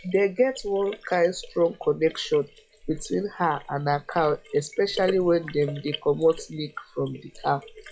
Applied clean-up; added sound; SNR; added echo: classical method log-MMSE.